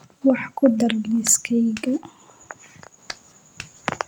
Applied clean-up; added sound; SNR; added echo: none; Clapping; 17 dB; none.